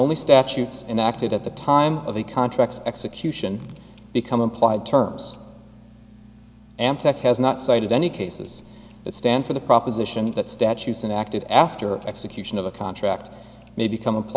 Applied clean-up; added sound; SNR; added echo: none; none; none; none.